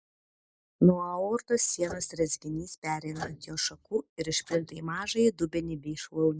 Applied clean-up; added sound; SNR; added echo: neural mask model Resemble Enhance denoiser.